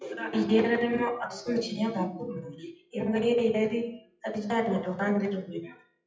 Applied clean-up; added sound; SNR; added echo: classical method WPE with log-MMSE.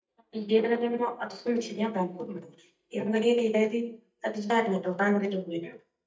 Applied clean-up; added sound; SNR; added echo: neural mask model DeepFilterNet 3.